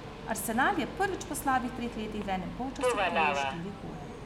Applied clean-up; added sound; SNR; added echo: none; Subway, metro, underground; 1 dB; none.